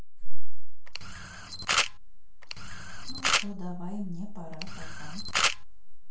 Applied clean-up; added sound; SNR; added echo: none; Camera; 8 dB; reverberation time 0.3 s.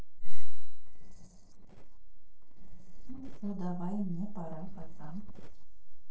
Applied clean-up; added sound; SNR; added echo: neural separator model SepFormer DNS4.